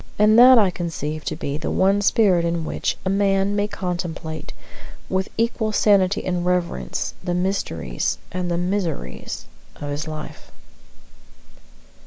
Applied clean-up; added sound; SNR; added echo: none; none; none; none.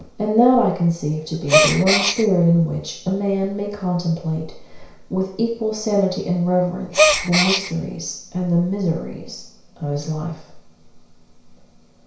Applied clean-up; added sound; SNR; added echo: none; Gasp; -3 dB; reverberation time 0.6 s.